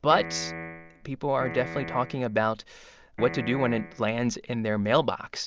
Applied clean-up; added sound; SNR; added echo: none; Piano; 10 dB; none.